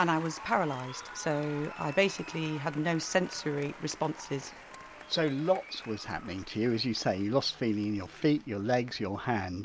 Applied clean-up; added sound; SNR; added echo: none; Applause; 17 dB; none.